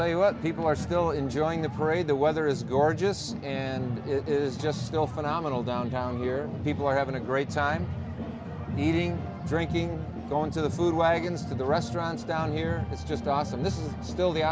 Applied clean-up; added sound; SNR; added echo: none; none; none; none.